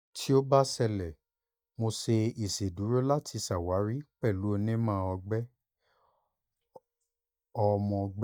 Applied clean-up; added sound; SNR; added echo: neural mask model DeepFilterNet 3.